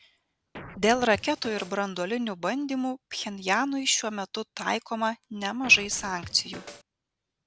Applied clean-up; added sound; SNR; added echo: none; Scratching (performance technique); 15 dB; none.